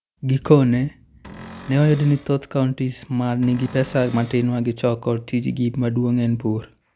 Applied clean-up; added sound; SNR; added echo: none; Cupboard open or close; 19 dB; none.